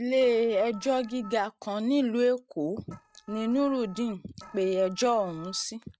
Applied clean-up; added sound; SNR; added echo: neural mask model RNNoise.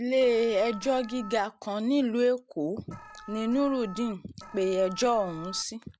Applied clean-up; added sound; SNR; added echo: none; Alarm; 17 dB; none.